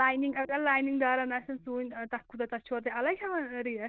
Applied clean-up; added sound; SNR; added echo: neural diffusion model UNIVERSE++.